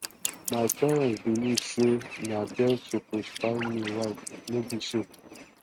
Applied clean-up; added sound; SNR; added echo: neural mask model RNNoise.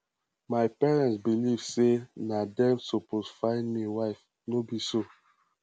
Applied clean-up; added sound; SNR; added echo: none; none; none; none.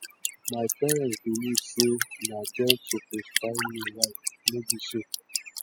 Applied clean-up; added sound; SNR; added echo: classical method spectral subtraction.